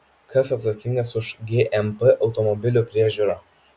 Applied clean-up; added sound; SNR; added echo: none; none; none; none.